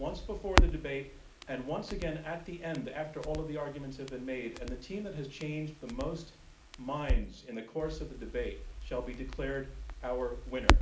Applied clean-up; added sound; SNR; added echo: none; Crackle; -4 dB; reverberation time 0.4 s.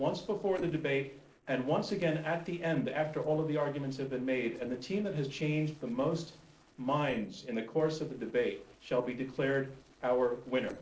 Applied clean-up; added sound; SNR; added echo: neural separator model SepFormer DNS4.